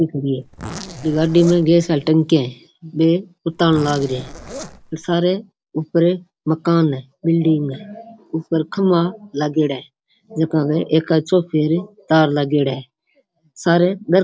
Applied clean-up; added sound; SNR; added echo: none; Zipper (clothing); 15 dB; none.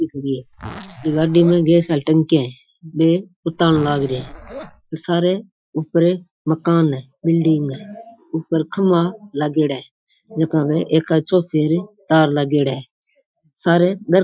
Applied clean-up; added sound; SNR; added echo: classical method Wiener filter.